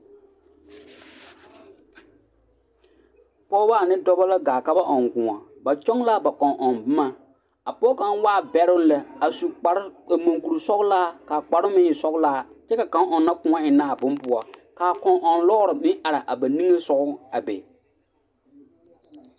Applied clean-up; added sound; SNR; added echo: none; none; none; none.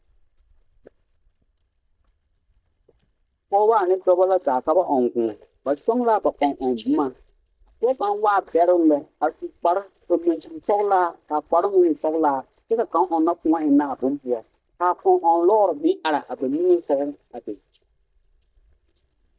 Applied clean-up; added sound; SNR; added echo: neural mask model DeepFilterNet 3.